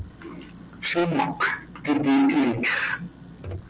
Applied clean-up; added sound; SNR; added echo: none; none; none; none.